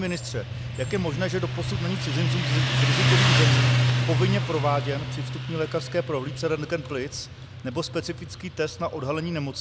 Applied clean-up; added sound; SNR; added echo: none; Motorcycle; -3 dB; none.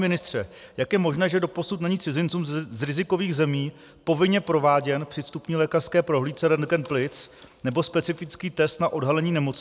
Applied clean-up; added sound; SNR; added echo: none; none; none; none.